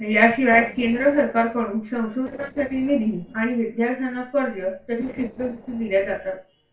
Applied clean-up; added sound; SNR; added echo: neural separator model SepFormer DNS4.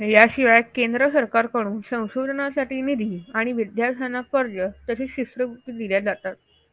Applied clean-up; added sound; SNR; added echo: none; none; none; none.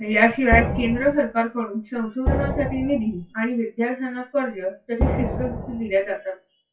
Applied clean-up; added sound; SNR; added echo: classical method WPE with log-MMSE.